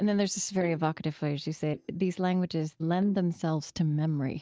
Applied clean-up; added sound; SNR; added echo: neural mask model DeepFilterNet 3.